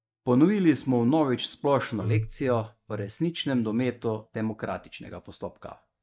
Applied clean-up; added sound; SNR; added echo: neural mask model DeepFilterNet 3.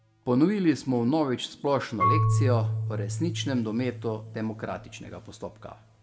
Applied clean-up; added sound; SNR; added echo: none; Marimba, xylophone / Wood; 2 dB; reverberation time 0.9 s.